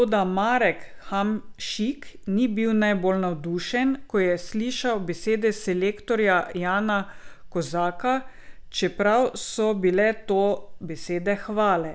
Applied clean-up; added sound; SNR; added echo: none; none; none; none.